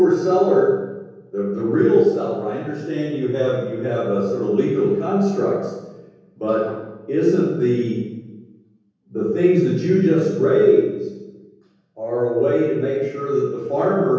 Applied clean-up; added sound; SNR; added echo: none; none; none; reverberation time 1.3 s.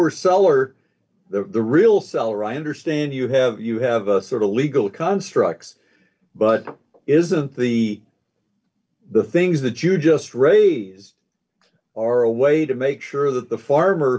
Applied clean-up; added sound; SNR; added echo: none; none; none; none.